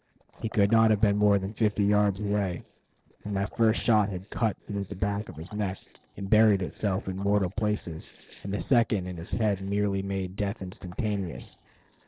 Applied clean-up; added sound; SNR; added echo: neural separator model SepFormer DNS4.